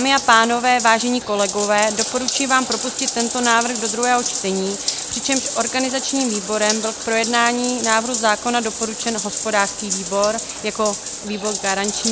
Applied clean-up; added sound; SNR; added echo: none; Bathtub (filling or washing); 5 dB; none.